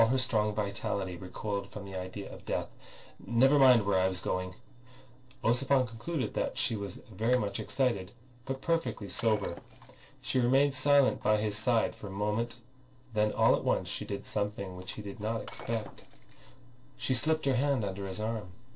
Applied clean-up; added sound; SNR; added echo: neural separator model SepFormer DNS4.